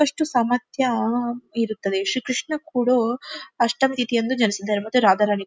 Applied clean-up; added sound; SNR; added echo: none; none; none; none.